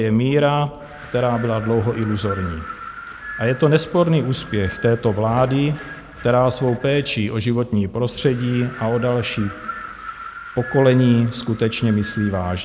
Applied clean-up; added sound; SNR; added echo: none; Wind; 16 dB; none.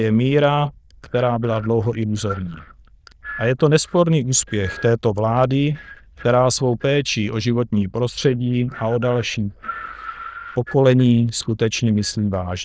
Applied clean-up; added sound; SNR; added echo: neural diffusion model UNIVERSE++.